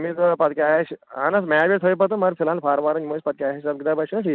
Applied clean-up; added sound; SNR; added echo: none; none; none; none.